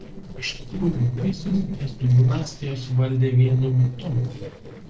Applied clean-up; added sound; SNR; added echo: neural separator model SepFormer DNS4.